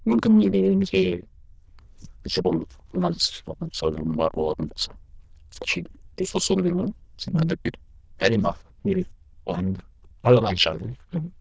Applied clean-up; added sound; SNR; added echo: neural diffusion model UNIVERSE++.